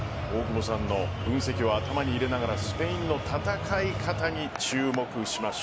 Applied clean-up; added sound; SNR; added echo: none; none; none; none.